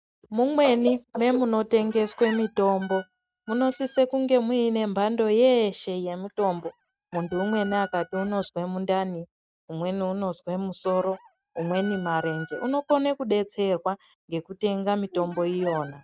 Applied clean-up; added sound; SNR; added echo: neural mask model RNNoise.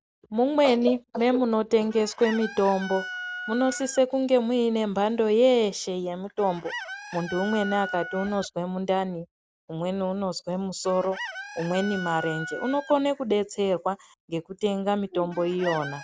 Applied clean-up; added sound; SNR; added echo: none; Chicken, rooster; 14 dB; none.